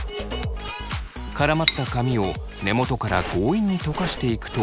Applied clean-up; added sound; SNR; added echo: none; Cutlery, silverware / Dishes, pots, and pans; 3 dB; none.